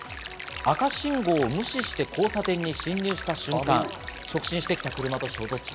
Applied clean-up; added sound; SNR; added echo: none; Stream; 10 dB; none.